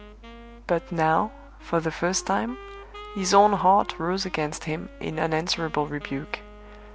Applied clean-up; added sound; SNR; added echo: none; Wind instrument, woodwind instrument; 20 dB; none.